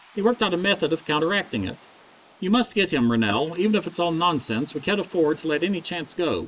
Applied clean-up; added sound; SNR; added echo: neural mask model Resemble Enhance denoiser.